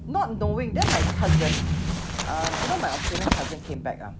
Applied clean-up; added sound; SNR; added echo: none; Crumpling, crinkling + Thunder; -4 dB; none.